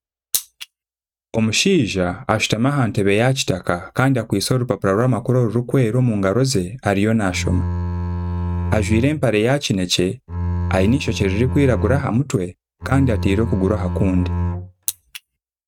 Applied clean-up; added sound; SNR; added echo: neural mask model RNNoise.